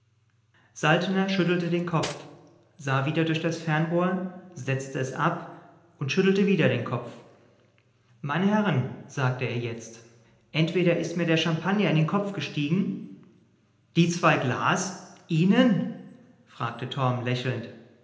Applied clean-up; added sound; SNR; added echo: none; Cutlery, silverware; 15 dB; reverberation time 0.9 s.